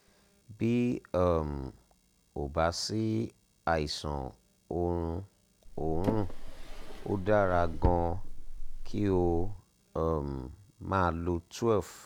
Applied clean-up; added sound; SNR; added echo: none; Drawer open or close; 1 dB; none.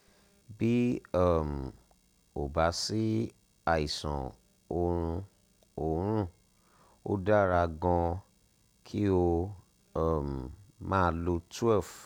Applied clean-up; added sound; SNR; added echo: none; none; none; none.